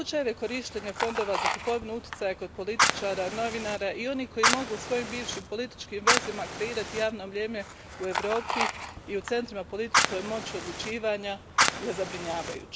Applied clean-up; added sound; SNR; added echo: none; Fire; -1 dB; none.